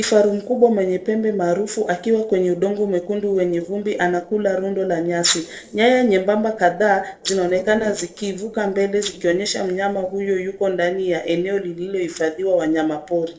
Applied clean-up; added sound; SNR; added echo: neural separator model SepFormer DNS4.